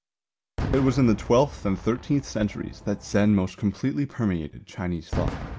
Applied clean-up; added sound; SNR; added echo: none; Fireworks; 10 dB; none.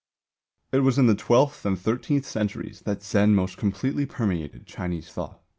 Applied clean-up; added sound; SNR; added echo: none; none; none; none.